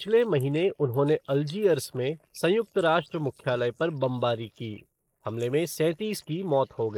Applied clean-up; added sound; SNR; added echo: neural mask model Resemble Enhance denoiser.